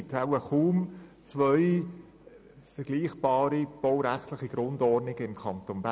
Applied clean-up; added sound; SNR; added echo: none; none; none; none.